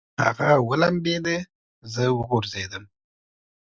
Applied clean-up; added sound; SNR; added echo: none; none; none; none.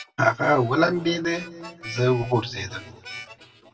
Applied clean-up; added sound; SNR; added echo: none; Harmonica; 18 dB; reverberation time 1.5 s.